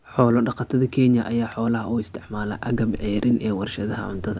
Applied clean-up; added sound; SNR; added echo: none; Chewing, mastication; 19 dB; none.